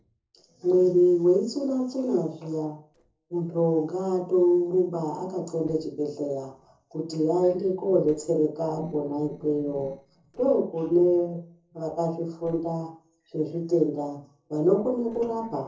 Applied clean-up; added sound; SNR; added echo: neural separator model SepFormer DNS4.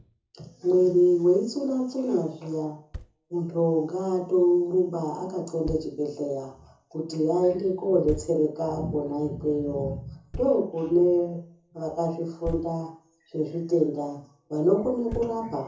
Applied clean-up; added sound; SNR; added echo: none; Thump, thud; 19 dB; reverberation time 0.5 s.